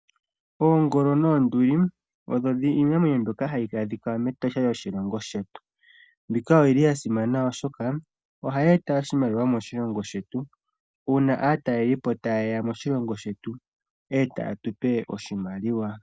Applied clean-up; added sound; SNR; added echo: none; none; none; none.